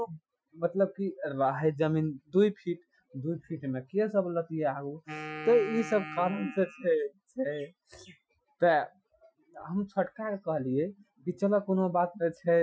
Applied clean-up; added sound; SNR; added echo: classical method Wiener filter.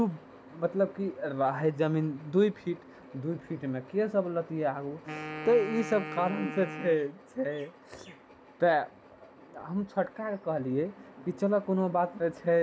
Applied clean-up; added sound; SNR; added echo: none; Wind instrument, woodwind instrument; 11 dB; none.